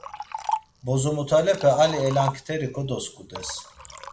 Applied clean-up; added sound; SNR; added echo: none; Liquid; 10 dB; none.